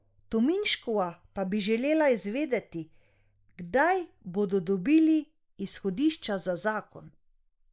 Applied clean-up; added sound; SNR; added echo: neural mask model Resemble Enhance denoiser.